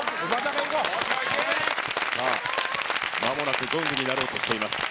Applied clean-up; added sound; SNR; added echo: none; none; none; none.